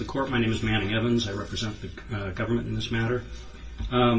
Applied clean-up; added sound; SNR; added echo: none; none; none; reverberation time 0.2 s.